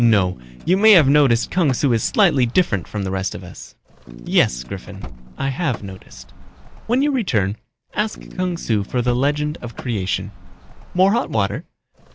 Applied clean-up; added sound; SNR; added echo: none; Car + Bass guitar; 16 dB; none.